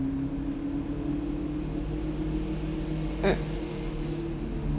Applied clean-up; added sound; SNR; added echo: none; none; none; none.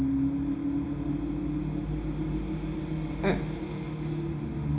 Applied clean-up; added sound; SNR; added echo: none; none; none; reverberation time 0.4 s.